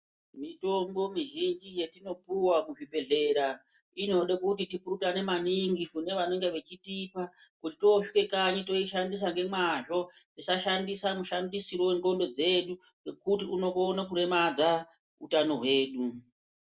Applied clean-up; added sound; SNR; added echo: none; none; none; none.